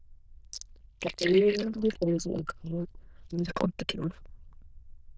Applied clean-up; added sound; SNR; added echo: neural diffusion model UNIVERSE++.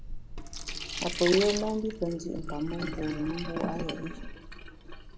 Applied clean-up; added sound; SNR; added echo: none; Sink (filling or washing); 4 dB; none.